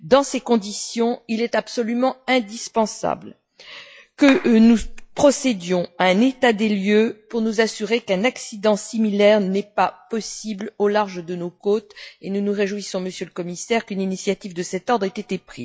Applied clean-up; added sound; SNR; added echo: classical method log-MMSE.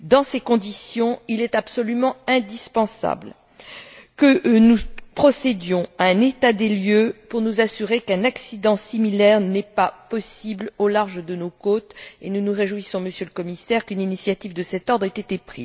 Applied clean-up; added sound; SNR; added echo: none; none; none; none.